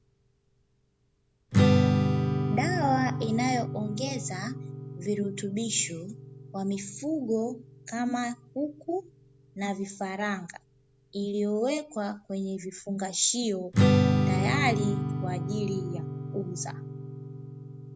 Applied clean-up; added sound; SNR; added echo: none; Strum; -2 dB; none.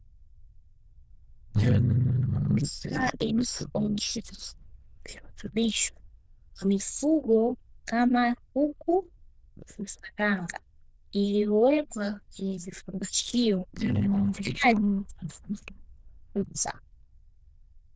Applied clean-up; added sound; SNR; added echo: neural diffusion model UNIVERSE++.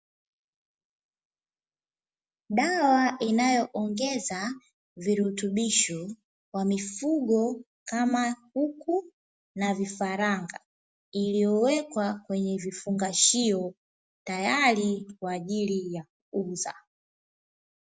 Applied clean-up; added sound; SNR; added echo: none; none; none; none.